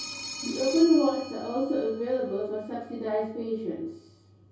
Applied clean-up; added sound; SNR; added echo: none; Telephone; 15 dB; reverberation time 0.6 s.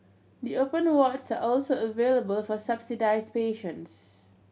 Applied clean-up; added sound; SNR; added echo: none; none; none; none.